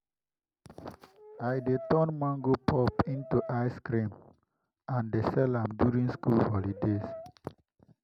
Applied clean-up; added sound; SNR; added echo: none; Brass instrument; 17 dB; none.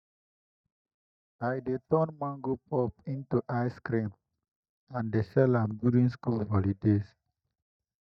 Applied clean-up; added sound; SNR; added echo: neural mask model DeepFilterNet 3.